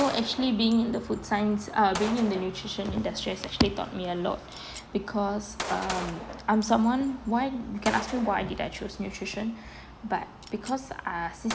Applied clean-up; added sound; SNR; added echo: none; Gunshot, gunfire; 13 dB; none.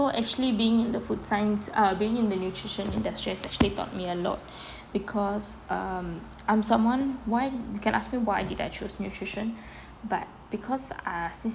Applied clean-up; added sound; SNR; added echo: none; none; none; none.